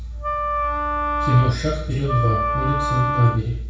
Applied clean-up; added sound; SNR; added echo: none; Wind instrument, woodwind instrument; 3 dB; reverberation time 0.6 s.